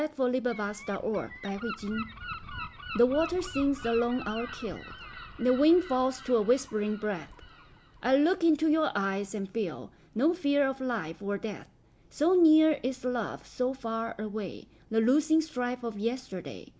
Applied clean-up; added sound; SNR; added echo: none; Gull, seagull; 17 dB; none.